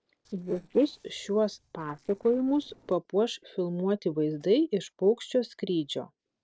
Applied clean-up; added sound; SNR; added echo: neural separator model SepFormer DNS4.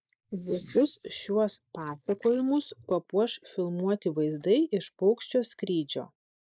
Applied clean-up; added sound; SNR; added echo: neural mask model Resemble Enhance denoiser.